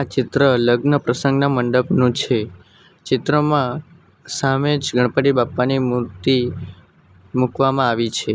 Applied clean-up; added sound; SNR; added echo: none; none; none; none.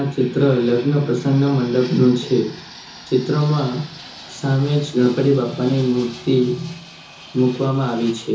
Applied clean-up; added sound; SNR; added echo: none; Fixed-wing aircraft, airplane; 20 dB; reverberation time 0.6 s.